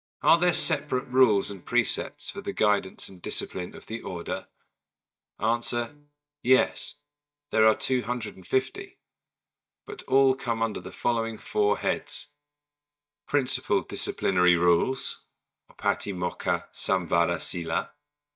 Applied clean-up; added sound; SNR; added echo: neural mask model DeepFilterNet 3.